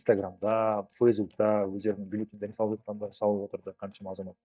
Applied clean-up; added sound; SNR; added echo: neural mask model DeepFilterNet 3.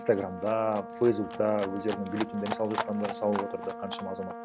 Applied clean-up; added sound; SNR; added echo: none; Livestock, farm animals, working animals + Brass instrument; 8 dB; none.